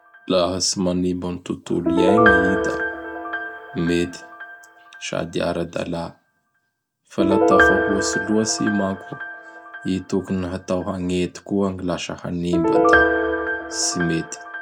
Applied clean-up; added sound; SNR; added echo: none; Piano; -1 dB; none.